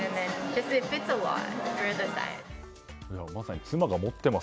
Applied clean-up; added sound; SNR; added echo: none; none; none; none.